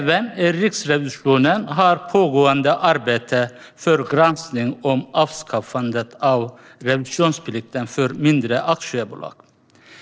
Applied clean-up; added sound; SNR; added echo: neural separator model SepFormer DNS4.